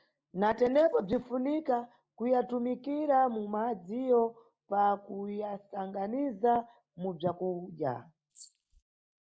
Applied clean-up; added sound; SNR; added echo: neural mask model Resemble Enhance denoiser.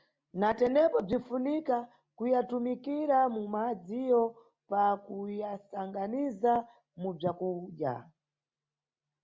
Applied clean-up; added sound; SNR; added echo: none; none; none; none.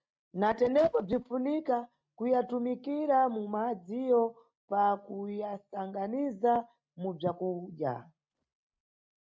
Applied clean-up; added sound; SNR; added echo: neural mask model RNNoise.